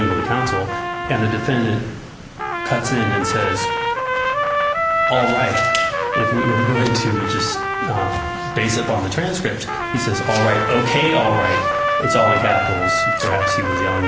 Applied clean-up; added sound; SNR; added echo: none; Trumpet; 1 dB; none.